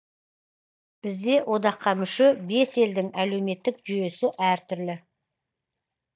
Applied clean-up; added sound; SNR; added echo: neural mask model DeepFilterNet 3.